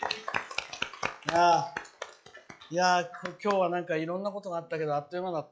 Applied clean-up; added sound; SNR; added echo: classical method log-MMSE.